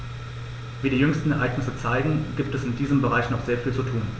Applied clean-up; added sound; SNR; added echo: none; none; none; none.